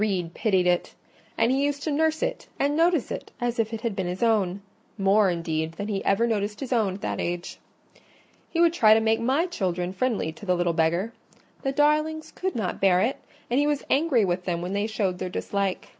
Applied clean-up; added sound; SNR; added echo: none; none; none; none.